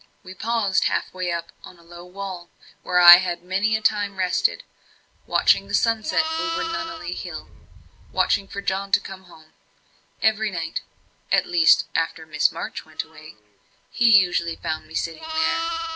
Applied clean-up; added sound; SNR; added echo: none; Livestock, farm animals, working animals; 12 dB; none.